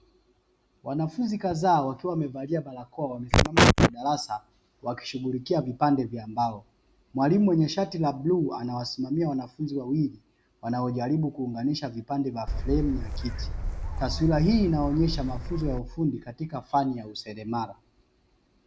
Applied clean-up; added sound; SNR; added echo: none; Gull, seagull / Wind; 4 dB; none.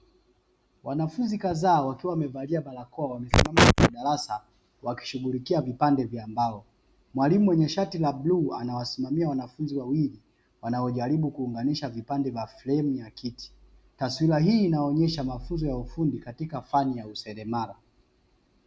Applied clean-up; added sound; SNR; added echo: none; none; none; none.